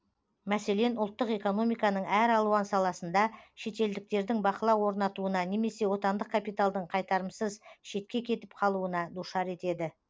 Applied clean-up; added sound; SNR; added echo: none; none; none; none.